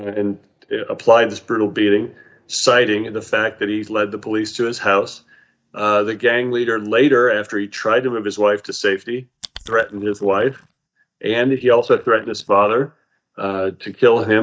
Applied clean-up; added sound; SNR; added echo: neural mask model DeepFilterNet 3.